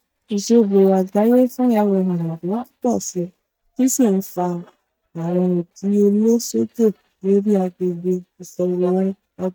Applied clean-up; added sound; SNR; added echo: neural mask model DeepFilterNet 3.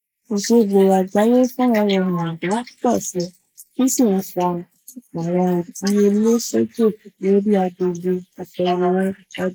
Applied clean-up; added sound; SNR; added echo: neural mask model Resemble Enhance denoiser.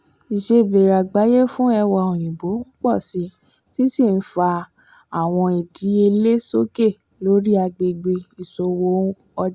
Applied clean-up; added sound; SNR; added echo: none; none; none; none.